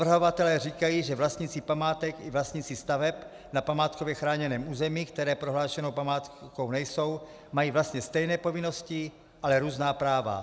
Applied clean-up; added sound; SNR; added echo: none; none; none; none.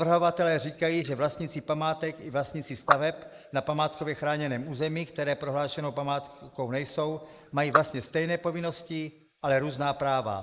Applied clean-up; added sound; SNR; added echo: neural mask model Resemble Enhance denoiser.